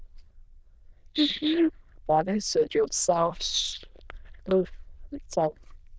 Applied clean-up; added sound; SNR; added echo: neural diffusion model UNIVERSE++.